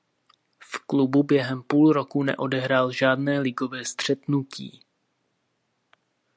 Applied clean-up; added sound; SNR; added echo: none; none; none; none.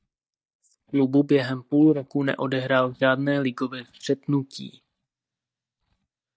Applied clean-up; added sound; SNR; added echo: neural mask model DeepFilterNet 3.